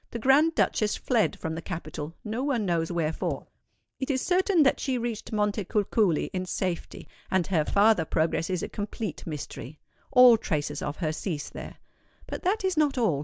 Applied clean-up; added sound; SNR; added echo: neural mask model DeepFilterNet 3.